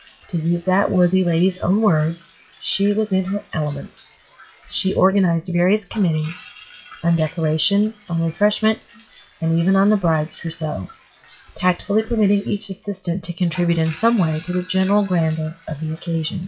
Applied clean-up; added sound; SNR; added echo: classical method WPE with log-MMSE.